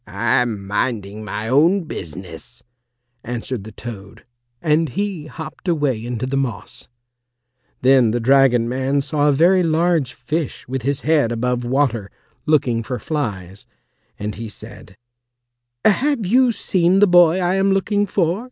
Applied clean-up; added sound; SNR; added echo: none; none; none; none.